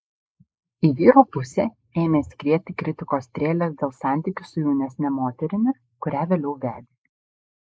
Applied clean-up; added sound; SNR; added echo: neural mask model Resemble Enhance denoiser.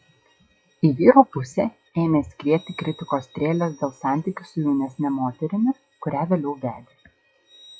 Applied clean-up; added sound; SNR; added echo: classical method log-MMSE.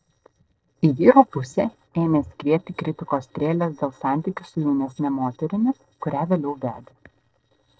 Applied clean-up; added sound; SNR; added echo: neural separator model SepFormer DNS4.